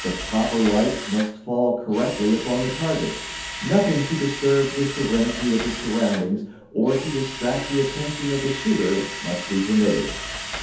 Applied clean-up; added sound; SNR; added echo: none; Drill; 10 dB; reverberation time 0.6 s.